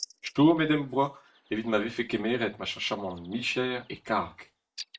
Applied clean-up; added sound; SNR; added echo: neural mask model DeepFilterNet 3.